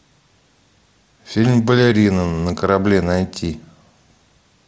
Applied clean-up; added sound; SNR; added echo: none; none; none; none.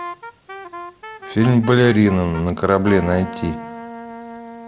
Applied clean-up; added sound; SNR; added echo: none; Wind instrument, woodwind instrument; 14 dB; none.